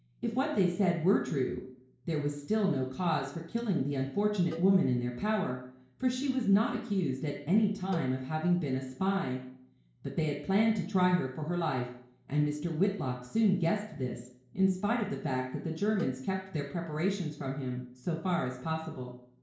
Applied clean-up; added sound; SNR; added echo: neural separator model SepFormer DNS4.